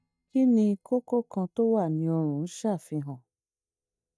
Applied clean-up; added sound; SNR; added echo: neural mask model DeepFilterNet 3.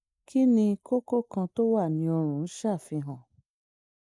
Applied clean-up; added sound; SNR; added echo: neural mask model Resemble Enhance denoiser.